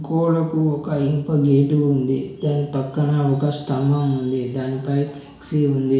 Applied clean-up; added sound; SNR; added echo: none; none; none; reverberation time 0.7 s.